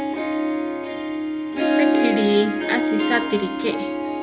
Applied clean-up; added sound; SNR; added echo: none; Harp; -3 dB; none.